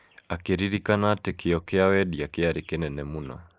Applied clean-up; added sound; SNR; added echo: neural mask model Resemble Enhance denoiser.